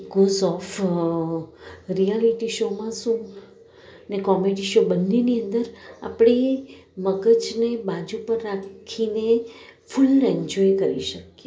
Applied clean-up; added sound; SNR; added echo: none; none; none; none.